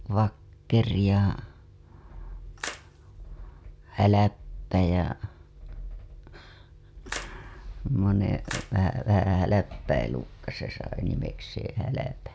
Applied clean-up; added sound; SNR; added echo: none; Splash, splatter; 15 dB; none.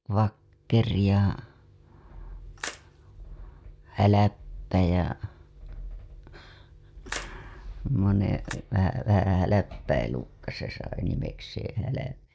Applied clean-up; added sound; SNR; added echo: neural mask model DeepFilterNet 3.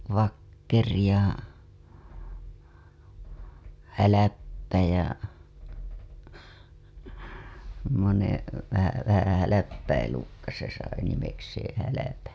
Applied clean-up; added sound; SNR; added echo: none; none; none; none.